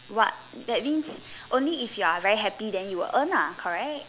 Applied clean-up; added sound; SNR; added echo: none; none; none; none.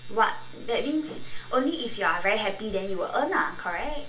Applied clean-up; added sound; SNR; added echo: none; Sink (filling or washing) / Water tap, faucet; 17 dB; reverberation time 0.2 s.